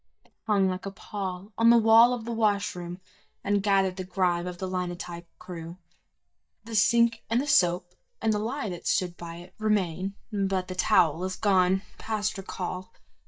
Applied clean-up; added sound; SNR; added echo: neural mask model DeepFilterNet 3.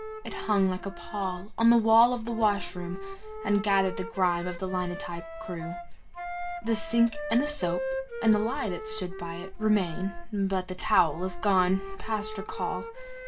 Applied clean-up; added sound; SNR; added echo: none; Wind instrument, woodwind instrument; 11 dB; reverberation time 0.2 s.